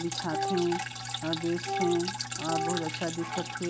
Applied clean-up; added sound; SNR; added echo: none; Wind instrument, woodwind instrument + Drip; 2 dB; none.